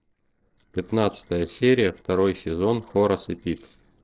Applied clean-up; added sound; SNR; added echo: neural separator model SepFormer DNS4.